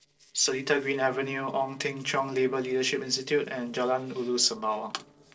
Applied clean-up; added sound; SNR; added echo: neural separator model SepFormer DNS4.